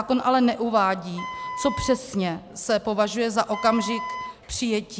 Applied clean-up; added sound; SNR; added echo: none; Wind instrument, woodwind instrument; 11 dB; none.